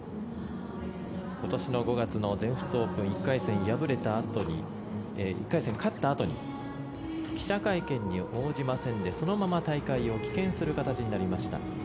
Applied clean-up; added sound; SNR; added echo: none; none; none; none.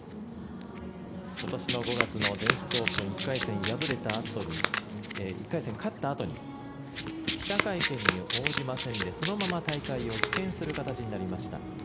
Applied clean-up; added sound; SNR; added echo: none; Domestic sounds, home sounds; -2 dB; none.